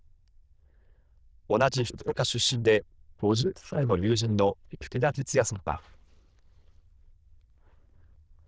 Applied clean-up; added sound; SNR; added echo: neural diffusion model UNIVERSE++.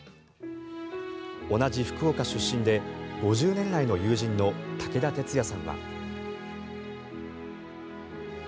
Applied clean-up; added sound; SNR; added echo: none; none; none; none.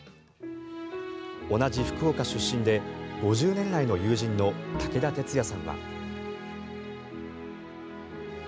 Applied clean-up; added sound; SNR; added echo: none; Bowed string instrument; 12 dB; none.